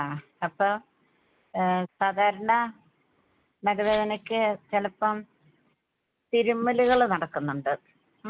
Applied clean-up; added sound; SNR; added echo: none; Glass; 15 dB; none.